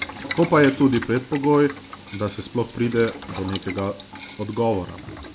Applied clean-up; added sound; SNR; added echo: none; Boiling; 14 dB; none.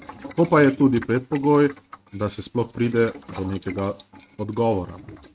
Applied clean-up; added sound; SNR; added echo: neural mask model RNNoise.